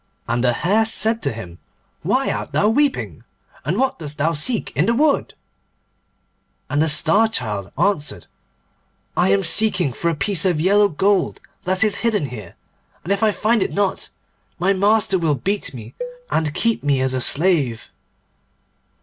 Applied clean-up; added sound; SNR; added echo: none; Cowbell; 15 dB; none.